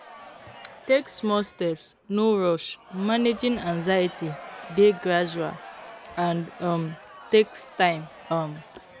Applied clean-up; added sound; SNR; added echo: none; Crowd; 18 dB; none.